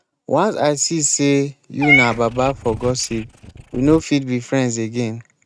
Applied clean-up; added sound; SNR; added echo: neural mask model RNNoise.